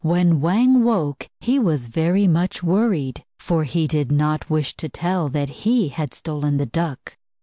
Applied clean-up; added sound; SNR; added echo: none; none; none; none.